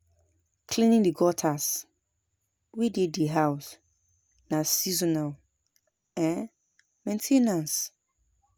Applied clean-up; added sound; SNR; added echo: none; none; none; none.